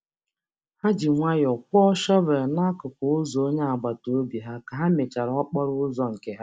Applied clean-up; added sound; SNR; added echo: none; none; none; none.